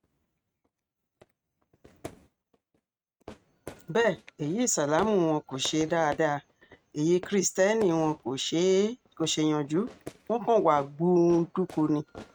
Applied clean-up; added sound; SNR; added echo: neural mask model RNNoise.